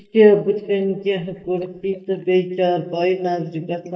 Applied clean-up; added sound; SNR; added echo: neural mask model DeepFilterNet 3.